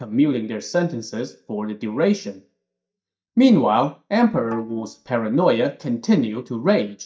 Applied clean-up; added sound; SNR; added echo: neural mask model DeepFilterNet 3.